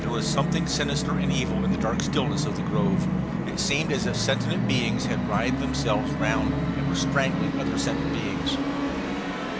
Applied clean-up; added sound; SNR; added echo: none; Musical instrument; -5 dB; none.